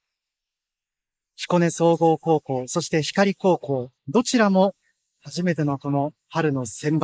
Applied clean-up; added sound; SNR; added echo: neural mask model Resemble Enhance denoiser.